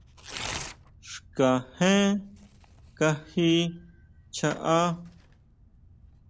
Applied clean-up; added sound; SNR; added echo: none; Tearing; 17 dB; none.